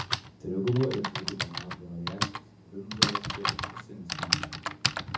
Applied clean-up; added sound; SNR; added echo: none; Typing; -3 dB; reverberation time 0.5 s.